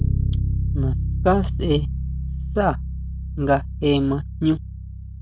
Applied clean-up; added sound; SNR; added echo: none; Bass guitar; 1 dB; none.